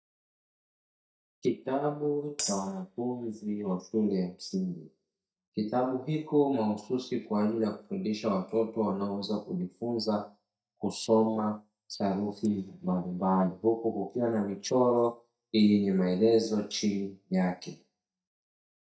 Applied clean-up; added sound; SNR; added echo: neural mask model DeepFilterNet 3.